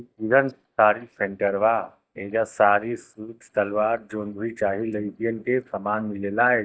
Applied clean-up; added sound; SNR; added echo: neural mask model DeepFilterNet 3.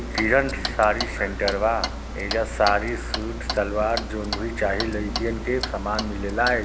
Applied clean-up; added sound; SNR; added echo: none; Clock; 5 dB; none.